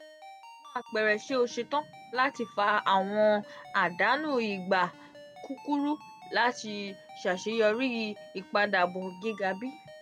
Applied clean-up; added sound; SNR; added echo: none; Ringtone; 20 dB; none.